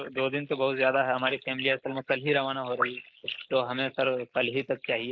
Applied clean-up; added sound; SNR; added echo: neural mask model Resemble Enhance denoiser.